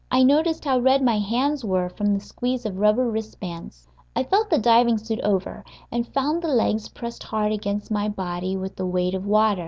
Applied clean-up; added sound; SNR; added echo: none; none; none; none.